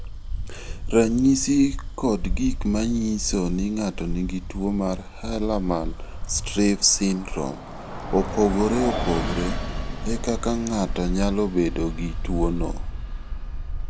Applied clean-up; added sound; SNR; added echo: none; Bus; 4 dB; none.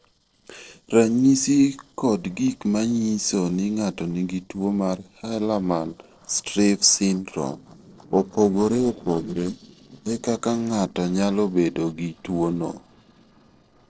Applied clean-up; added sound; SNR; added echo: neural separator model SepFormer DNS4.